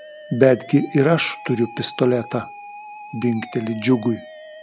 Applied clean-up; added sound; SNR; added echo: none; Musical instrument; 17 dB; none.